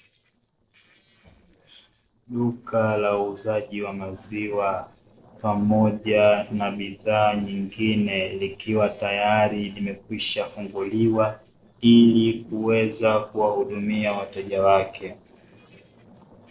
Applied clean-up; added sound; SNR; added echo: neural separator model SepFormer DNS4.